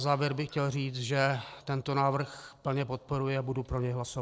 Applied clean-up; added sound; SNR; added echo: neural separator model SepFormer DNS4.